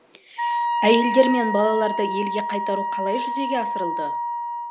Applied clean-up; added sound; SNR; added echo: none; Wind instrument, woodwind instrument; 2 dB; none.